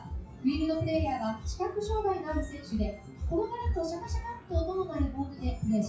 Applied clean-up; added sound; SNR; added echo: classical method WPE with log-MMSE.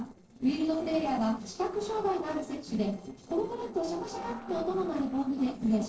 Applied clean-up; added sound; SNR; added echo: neural separator model SepFormer DNS4.